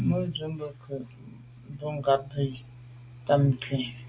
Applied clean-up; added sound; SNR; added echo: none; none; none; none.